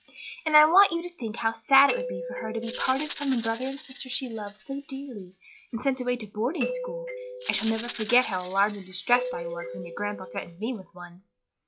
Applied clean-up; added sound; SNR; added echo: classical method log-MMSE.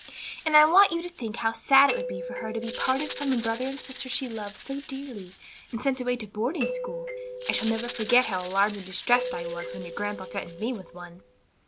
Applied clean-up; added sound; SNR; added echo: none; Doorbell + Rattle (instrument); 10 dB; none.